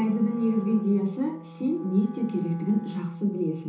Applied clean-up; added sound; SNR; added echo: none; Wind instrument, woodwind instrument; 18 dB; reverberation time 0.6 s.